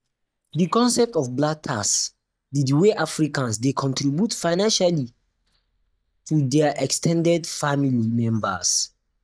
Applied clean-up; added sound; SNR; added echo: neural mask model DeepFilterNet 3.